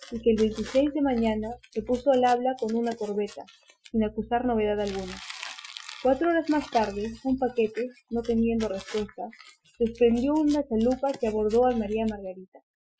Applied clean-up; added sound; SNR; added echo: classical method Wiener filter.